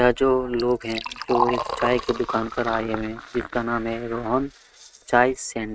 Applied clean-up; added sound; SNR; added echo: neural mask model RNNoise.